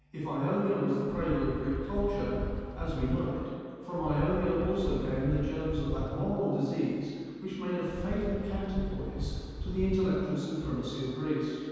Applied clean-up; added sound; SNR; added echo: none; Wind; 6 dB; reverberation time 2.1 s.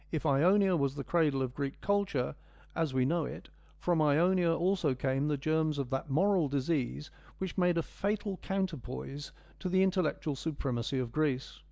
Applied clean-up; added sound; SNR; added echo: none; none; none; none.